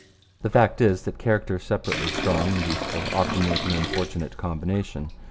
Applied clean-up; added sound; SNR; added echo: none; Bathtub (filling or washing) / Liquid; 7 dB; none.